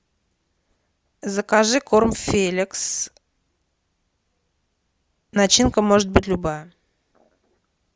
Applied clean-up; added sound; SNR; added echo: none; none; none; none.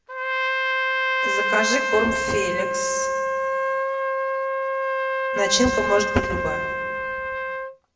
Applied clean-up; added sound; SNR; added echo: none; Trumpet; -3 dB; reverberation time 1.3 s.